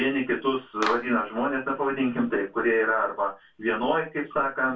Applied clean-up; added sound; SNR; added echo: none; Clapping; 11 dB; reverberation time 0.2 s.